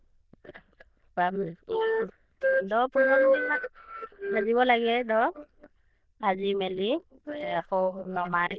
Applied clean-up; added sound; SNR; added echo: neural diffusion model UNIVERSE++.